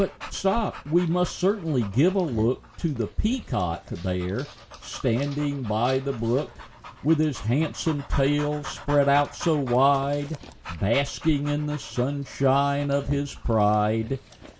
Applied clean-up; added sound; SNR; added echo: none; Dog; 16 dB; none.